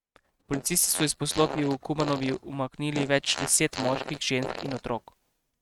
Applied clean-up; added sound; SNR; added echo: neural mask model RNNoise.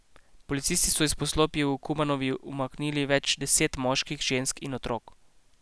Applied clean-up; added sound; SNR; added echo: none; none; none; none.